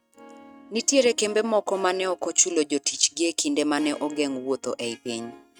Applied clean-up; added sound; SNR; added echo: neural mask model RNNoise.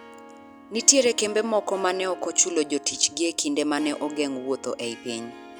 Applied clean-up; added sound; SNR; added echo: none; Harp; 17 dB; none.